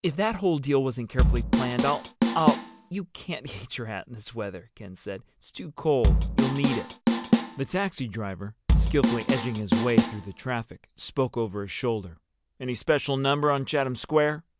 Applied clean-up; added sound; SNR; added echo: none; Drum kit; -3 dB; none.